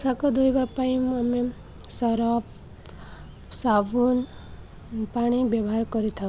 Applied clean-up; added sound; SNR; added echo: none; none; none; none.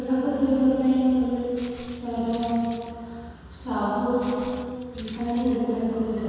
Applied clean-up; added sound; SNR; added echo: none; Walk, footsteps; 19 dB; reverberation time 2.1 s.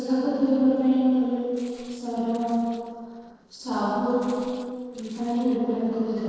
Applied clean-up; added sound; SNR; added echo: neural separator model SepFormer DNS4.